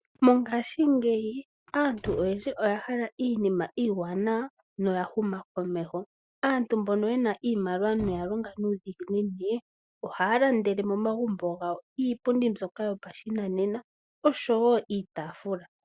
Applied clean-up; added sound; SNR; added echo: classical method Wiener filter.